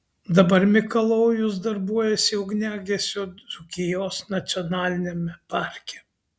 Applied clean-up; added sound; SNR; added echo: none; none; none; none.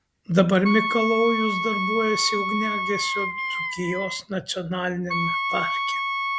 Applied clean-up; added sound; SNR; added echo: none; Wind instrument, woodwind instrument; 2 dB; none.